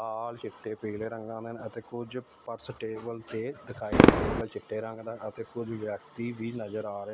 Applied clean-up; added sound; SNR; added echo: none; Fireworks; -4 dB; none.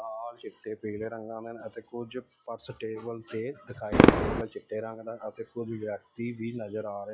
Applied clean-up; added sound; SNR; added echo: classical method log-MMSE.